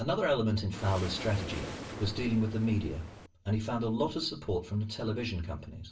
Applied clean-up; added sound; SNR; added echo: none; Waves, surf; 10 dB; reverberation time 0.3 s.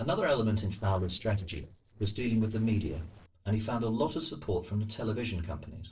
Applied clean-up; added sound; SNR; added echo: neural separator model SepFormer DNS4.